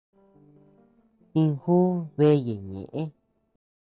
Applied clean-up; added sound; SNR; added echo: neural separator model SepFormer DNS4.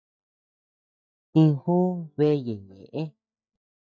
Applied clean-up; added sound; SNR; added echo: neural mask model DeepFilterNet 3.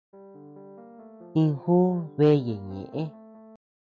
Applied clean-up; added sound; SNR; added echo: none; Piano; 20 dB; none.